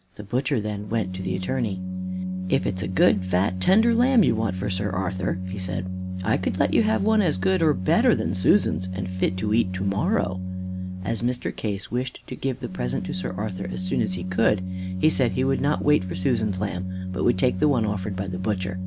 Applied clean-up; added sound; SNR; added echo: none; Organ; 5 dB; none.